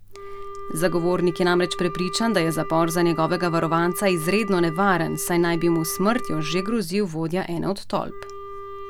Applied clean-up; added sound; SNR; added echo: none; Wind instrument, woodwind instrument; 13 dB; none.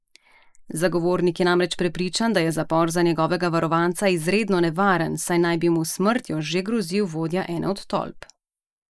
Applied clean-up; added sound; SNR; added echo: neural mask model Resemble Enhance denoiser.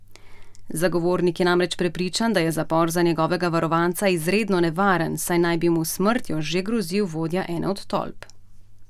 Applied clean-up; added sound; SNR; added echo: none; none; none; none.